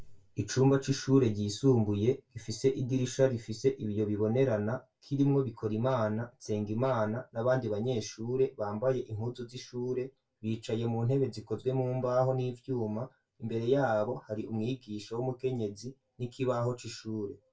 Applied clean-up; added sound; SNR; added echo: none; none; none; reverberation time 0.2 s.